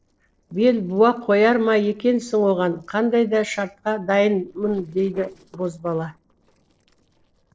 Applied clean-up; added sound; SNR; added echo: neural separator model SepFormer DNS4.